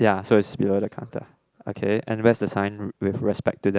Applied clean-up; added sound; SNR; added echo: none; none; none; none.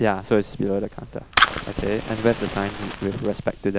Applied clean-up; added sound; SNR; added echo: none; Fire; 4 dB; none.